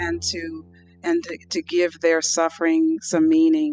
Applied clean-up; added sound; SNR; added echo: classical method spectral subtraction.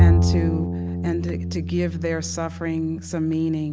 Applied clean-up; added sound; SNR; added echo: none; Bowed string instrument; -3 dB; none.